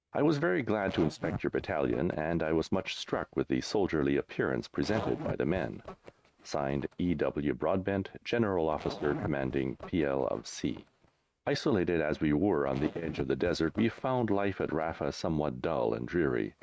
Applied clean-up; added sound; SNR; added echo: neural mask model RNNoise.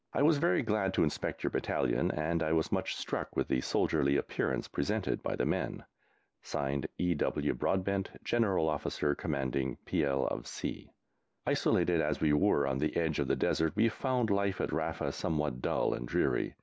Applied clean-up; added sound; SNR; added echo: none; none; none; none.